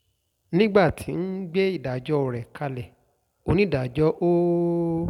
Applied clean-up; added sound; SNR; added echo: none; none; none; none.